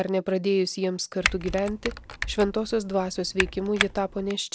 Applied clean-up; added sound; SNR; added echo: none; Typing; 5 dB; none.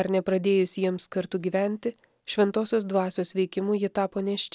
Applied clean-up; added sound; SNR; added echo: none; none; none; none.